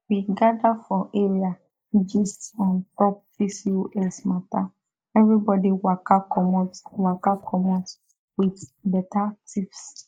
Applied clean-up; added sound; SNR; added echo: neural mask model Resemble Enhance denoiser.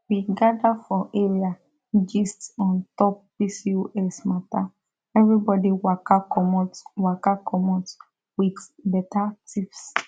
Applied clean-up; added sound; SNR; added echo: none; none; none; none.